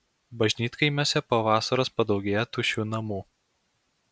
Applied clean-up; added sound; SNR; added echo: none; none; none; none.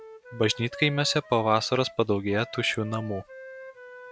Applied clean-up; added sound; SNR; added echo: none; Wind instrument, woodwind instrument; 17 dB; none.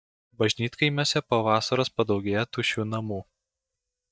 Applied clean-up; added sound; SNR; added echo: neural mask model DeepFilterNet 3.